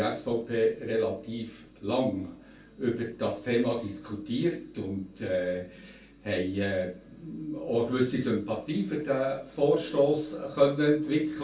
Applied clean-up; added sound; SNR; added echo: none; none; none; reverberation time 0.2 s.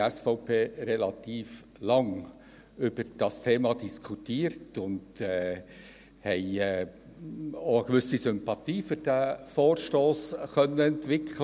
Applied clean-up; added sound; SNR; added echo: none; none; none; none.